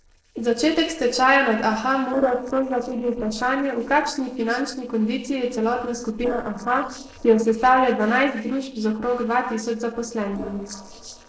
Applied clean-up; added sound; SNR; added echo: neural separator model SepFormer DNS4.